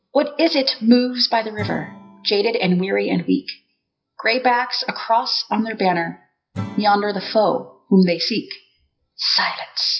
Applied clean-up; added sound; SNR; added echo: classical method WPE with log-MMSE.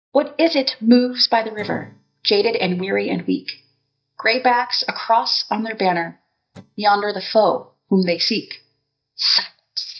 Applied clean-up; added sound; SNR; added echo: neural mask model DeepFilterNet 3.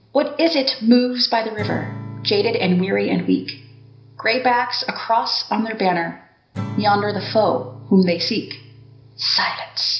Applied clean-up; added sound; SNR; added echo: none; Acoustic guitar / Strum; 15 dB; reverberation time 0.5 s.